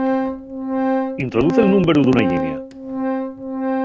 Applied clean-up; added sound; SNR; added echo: none; Organ; 1 dB; none.